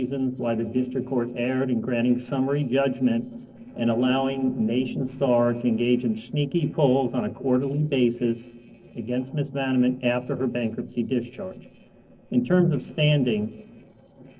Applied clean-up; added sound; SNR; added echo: neural separator model SepFormer DNS4.